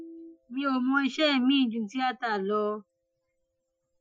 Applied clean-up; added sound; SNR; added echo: classical method Wiener filter.